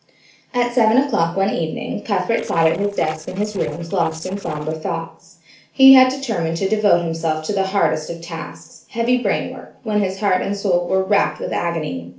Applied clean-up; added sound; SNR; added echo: neural separator model SepFormer DNS4.